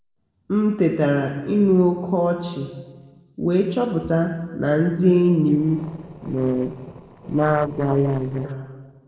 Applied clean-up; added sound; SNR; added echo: neural separator model SepFormer DNS4.